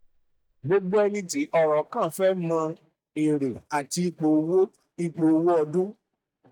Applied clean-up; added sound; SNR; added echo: neural mask model DeepFilterNet 3.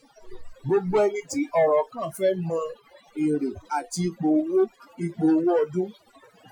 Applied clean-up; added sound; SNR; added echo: classical method Wiener filter.